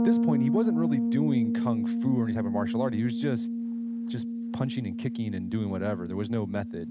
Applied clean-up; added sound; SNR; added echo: none; Bass guitar; -2 dB; none.